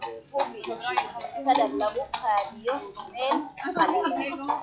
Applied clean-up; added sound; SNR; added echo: classical method log-MMSE.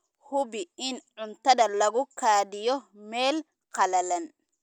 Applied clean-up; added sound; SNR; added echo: none; none; none; none.